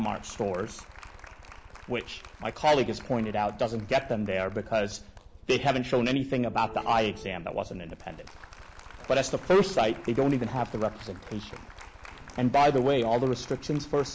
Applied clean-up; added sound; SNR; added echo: none; Aircraft + Applause; 18 dB; none.